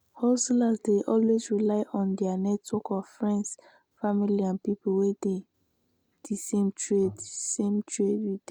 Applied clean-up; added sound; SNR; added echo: none; none; none; none.